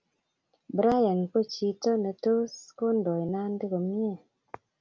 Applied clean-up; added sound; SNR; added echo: none; none; none; none.